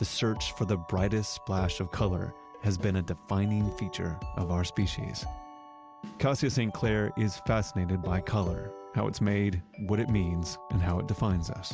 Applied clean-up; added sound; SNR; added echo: none; none; none; none.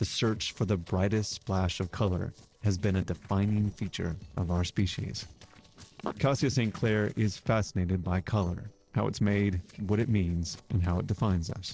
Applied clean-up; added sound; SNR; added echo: neural separator model SepFormer DNS4.